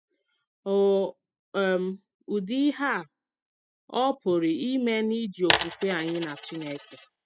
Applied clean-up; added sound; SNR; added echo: classical method spectral subtraction.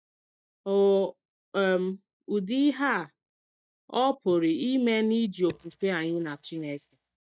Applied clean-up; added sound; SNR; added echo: neural mask model DeepFilterNet 3.